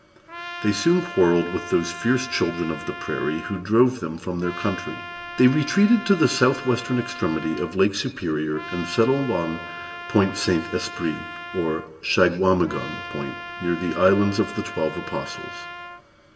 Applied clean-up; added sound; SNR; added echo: none; Trumpet; 13 dB; reverberation time 1.3 s.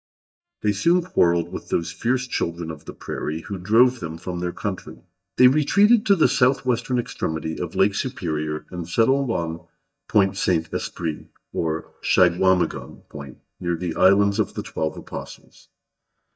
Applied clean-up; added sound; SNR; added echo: neural mask model DeepFilterNet 3.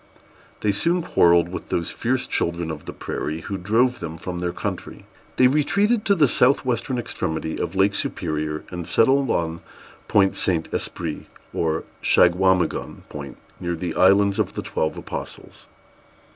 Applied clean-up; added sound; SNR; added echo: none; none; none; none.